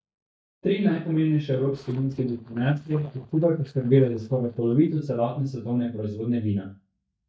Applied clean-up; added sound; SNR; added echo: neural mask model DeepFilterNet 3.